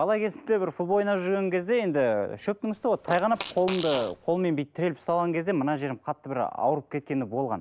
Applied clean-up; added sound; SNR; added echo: none; Fart; 12 dB; none.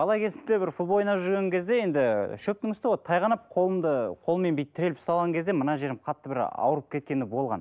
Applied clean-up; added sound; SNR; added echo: none; none; none; none.